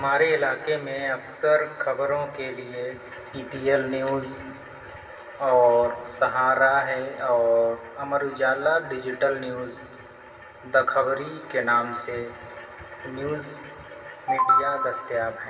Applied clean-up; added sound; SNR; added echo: none; none; none; reverberation time 1.8 s.